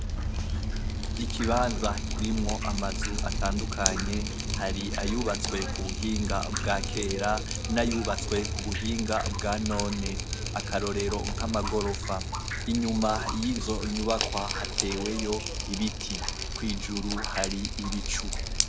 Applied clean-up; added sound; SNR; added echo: none; Drip; -1 dB; none.